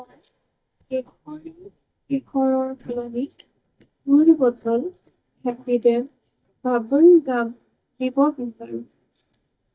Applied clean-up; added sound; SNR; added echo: neural mask model DeepFilterNet 3.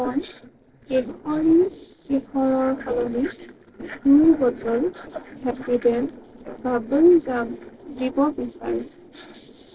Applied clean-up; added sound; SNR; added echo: neural separator model SepFormer DNS4.